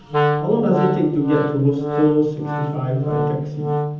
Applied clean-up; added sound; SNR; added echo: none; Wind instrument, woodwind instrument; 2 dB; reverberation time 1.3 s.